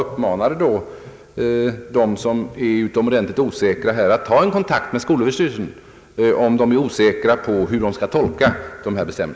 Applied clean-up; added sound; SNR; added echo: none; none; none; none.